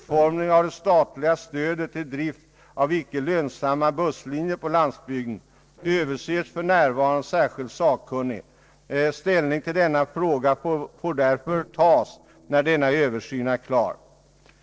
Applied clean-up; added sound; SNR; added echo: neural separator model SepFormer DNS4.